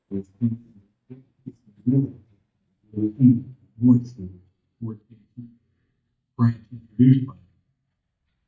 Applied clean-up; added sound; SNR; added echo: neural mask model DeepFilterNet 3.